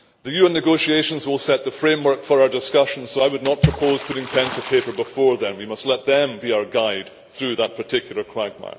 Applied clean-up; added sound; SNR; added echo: none; Water / Splash, splatter; 11 dB; none.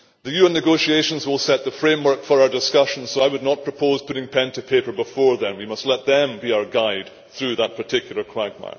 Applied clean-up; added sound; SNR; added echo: none; none; none; none.